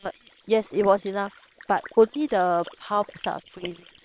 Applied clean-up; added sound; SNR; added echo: neural separator model SepFormer WHAM!.